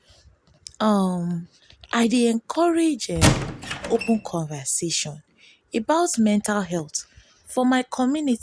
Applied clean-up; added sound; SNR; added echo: none; Squeak / Wood; 0 dB; none.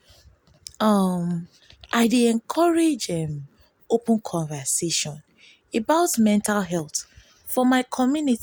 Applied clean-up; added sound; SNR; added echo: none; none; none; none.